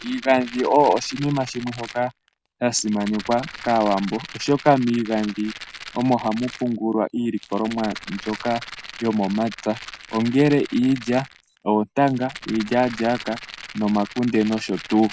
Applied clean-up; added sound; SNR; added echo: none; Rattle; 16 dB; none.